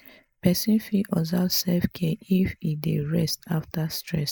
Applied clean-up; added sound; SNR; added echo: neural mask model Resemble Enhance denoiser.